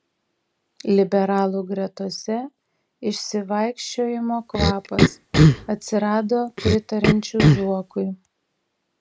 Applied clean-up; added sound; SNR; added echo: none; Cough; -4 dB; none.